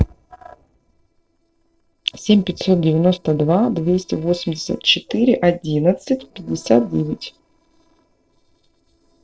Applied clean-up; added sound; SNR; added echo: neural separator model SepFormer DNS4.